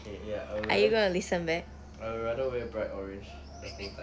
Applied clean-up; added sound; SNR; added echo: none; Musical instrument + Chicken, rooster; 14 dB; none.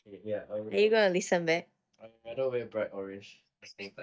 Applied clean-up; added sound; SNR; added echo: neural mask model DeepFilterNet 3.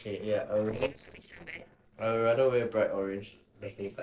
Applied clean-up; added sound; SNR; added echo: neural separator model SepFormer DNS4.